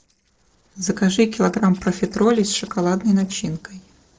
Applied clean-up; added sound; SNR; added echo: neural separator model SepFormer DNS4.